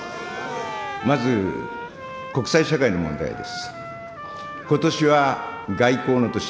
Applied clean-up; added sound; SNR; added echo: none; Trumpet + Cheering; 11 dB; none.